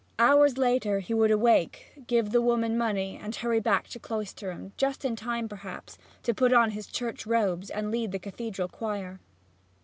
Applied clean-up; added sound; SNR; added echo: none; none; none; none.